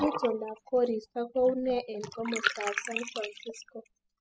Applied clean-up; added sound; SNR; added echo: classical method spectral subtraction.